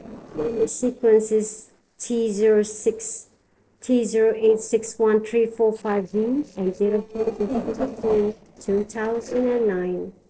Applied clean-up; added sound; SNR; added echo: neural separator model SepFormer DNS4.